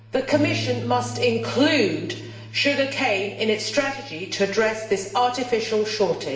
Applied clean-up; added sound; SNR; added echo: none; Bass guitar; 14 dB; reverberation time 0.8 s.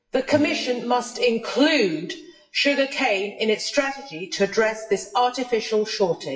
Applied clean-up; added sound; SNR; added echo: classical method WPE with log-MMSE.